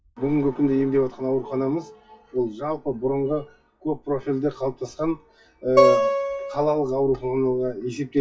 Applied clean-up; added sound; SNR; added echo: classical method WPE with log-MMSE.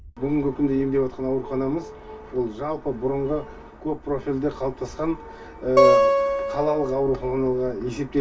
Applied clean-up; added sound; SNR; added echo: none; Acoustic guitar; -4 dB; reverberation time 0.2 s.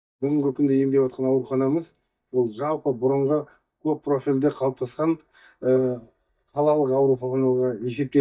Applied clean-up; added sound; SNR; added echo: neural mask model DeepFilterNet 3.